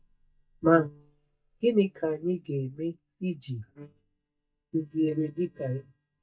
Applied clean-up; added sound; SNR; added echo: neural mask model DeepFilterNet 3.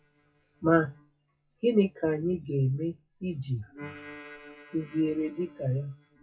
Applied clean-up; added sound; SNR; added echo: classical method WPE with log-MMSE.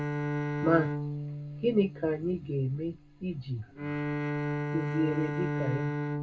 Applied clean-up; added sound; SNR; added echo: none; Bowed string instrument; 1 dB; reverberation time 0.2 s.